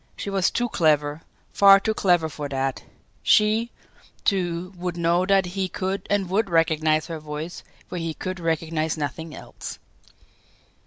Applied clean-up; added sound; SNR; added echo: none; none; none; none.